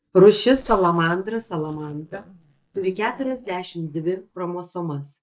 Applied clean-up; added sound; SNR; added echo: neural mask model DeepFilterNet 3.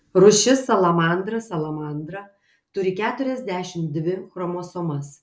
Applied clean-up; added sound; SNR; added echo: none; none; none; none.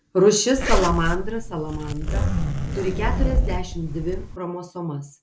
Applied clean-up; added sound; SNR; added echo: none; Zipper (clothing); -1 dB; none.